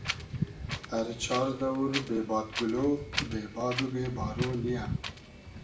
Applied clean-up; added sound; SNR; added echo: none; Wind; 5 dB; reverberation time 0.5 s.